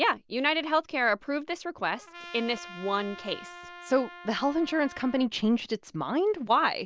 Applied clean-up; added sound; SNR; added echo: none; Trumpet; 17 dB; none.